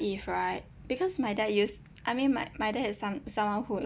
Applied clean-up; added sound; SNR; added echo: none; none; none; none.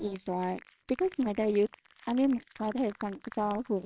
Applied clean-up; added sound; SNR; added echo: neural separator model SepFormer WHAMR!.